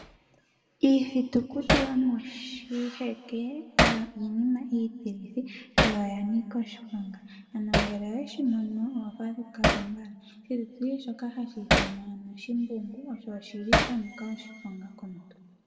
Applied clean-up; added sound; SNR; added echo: none; Hammer; 1 dB; reverberation time 1.5 s.